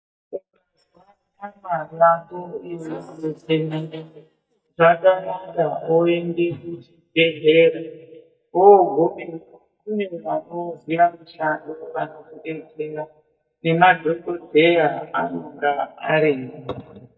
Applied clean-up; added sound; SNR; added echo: neural mask model DeepFilterNet 3.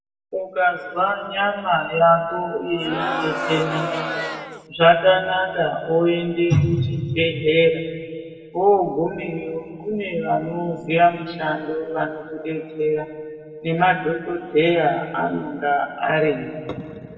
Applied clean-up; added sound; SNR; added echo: none; Crowd; 5 dB; reverberation time 2.0 s.